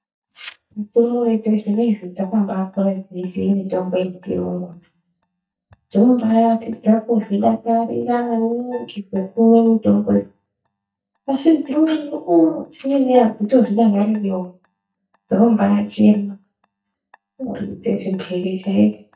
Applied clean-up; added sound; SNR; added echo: neural mask model DeepFilterNet 3.